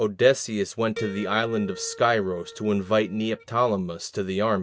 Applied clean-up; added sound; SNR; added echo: none; Harp; 16 dB; none.